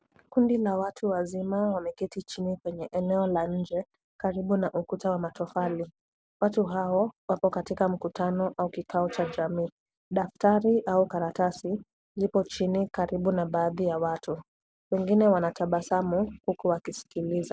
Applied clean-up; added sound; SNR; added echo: none; none; none; none.